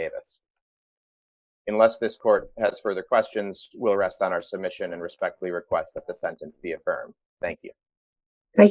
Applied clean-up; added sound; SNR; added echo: neural mask model Resemble Enhance denoiser.